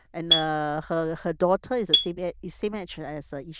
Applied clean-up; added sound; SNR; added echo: neural diffusion model UNIVERSE++.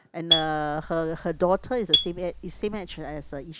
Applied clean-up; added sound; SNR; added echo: none; Marimba, xylophone; 1 dB; none.